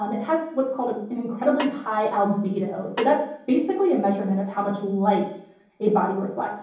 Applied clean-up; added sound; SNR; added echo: none; Snare drum; 15 dB; reverberation time 0.7 s.